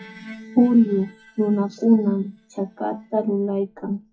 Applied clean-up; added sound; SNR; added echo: classical method WPE with log-MMSE.